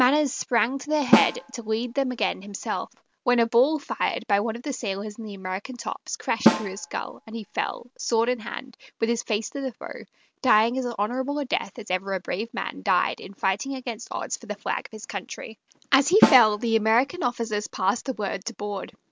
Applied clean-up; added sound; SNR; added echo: none; Snare drum; 2 dB; none.